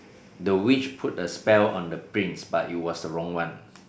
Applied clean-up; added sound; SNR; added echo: none; none; none; none.